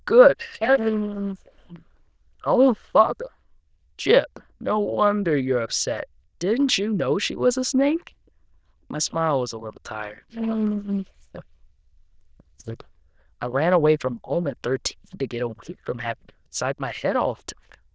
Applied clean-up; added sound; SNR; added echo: neural diffusion model UNIVERSE++.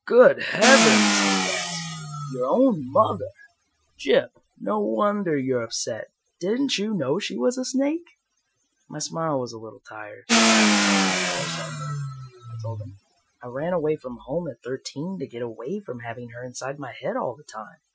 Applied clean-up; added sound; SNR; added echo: classical method Wiener filter.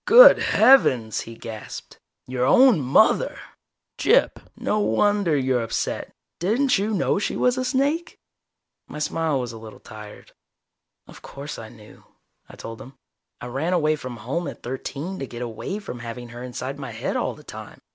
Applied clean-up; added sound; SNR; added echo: none; none; none; none.